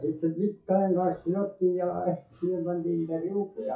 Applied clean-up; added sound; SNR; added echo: classical method WPE with log-MMSE.